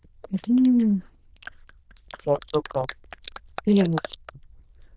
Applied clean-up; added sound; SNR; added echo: neural diffusion model UNIVERSE++.